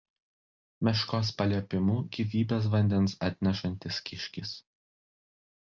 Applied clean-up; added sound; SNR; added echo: none; none; none; none.